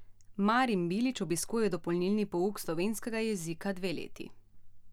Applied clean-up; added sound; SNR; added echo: none; none; none; none.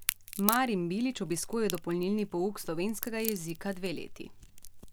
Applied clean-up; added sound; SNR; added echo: none; Crack; 9 dB; none.